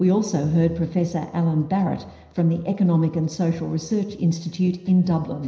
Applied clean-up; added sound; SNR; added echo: none; none; none; reverberation time 0.9 s.